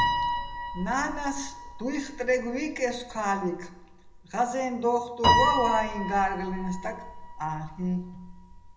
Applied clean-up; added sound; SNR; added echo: none; Piano; 1 dB; reverberation time 0.7 s.